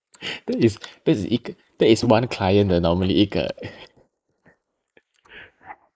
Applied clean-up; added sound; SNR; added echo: neural mask model Resemble Enhance denoiser.